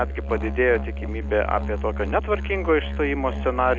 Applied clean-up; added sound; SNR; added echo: none; Musical instrument; 5 dB; none.